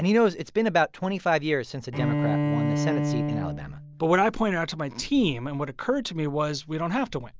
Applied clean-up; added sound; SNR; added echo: none; Bowed string instrument; 2 dB; none.